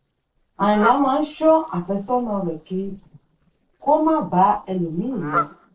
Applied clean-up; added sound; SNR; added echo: neural separator model SepFormer DNS4.